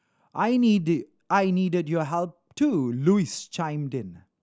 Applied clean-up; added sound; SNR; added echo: none; none; none; none.